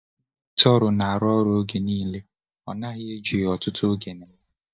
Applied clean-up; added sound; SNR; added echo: neural mask model DeepFilterNet 3.